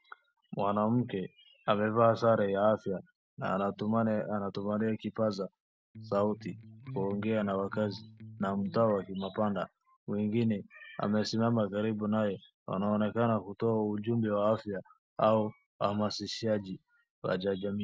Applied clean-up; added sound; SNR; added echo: none; Electric guitar; 16 dB; none.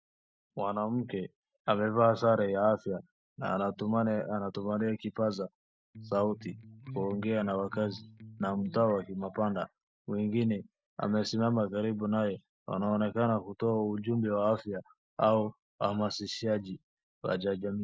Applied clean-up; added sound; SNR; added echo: neural mask model DeepFilterNet 3.